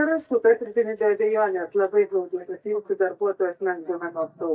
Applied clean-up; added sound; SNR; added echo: neural mask model DeepFilterNet 3.